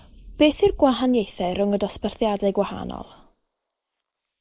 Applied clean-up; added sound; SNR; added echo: neural mask model Resemble Enhance denoiser.